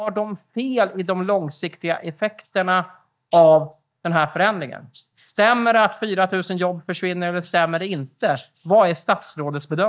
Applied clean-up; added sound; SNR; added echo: neural mask model DeepFilterNet 3.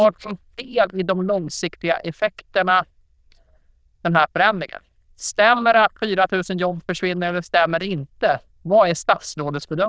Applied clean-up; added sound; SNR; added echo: neural diffusion model UNIVERSE++.